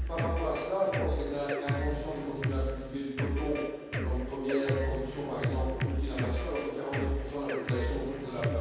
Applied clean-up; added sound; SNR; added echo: none; Drum kit; 0 dB; reverberation time 1.2 s.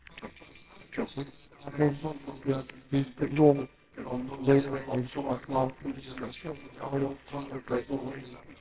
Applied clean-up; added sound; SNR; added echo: neural separator model SepFormer WHAMR!.